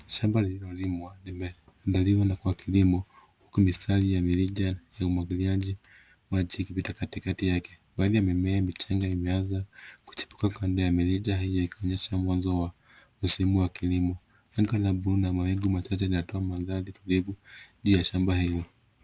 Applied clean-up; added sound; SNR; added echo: none; none; none; none.